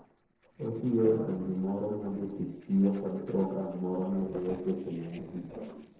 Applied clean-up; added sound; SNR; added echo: neural separator model SepFormer DNS4.